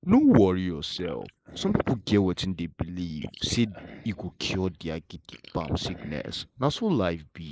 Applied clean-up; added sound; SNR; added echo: neural mask model Resemble Enhance denoiser.